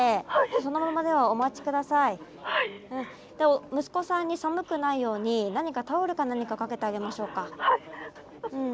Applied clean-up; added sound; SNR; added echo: none; none; none; none.